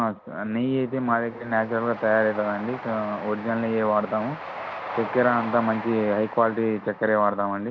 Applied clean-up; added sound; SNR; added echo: none; Train; 12 dB; none.